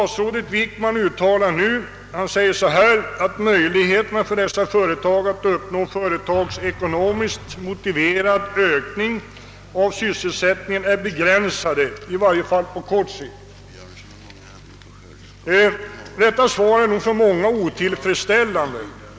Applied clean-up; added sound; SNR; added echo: none; Engine; 18 dB; none.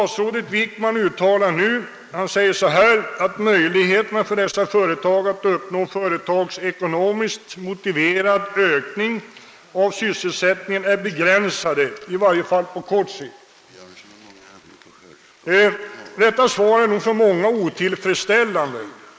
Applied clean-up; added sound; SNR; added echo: neural mask model Resemble Enhance denoiser.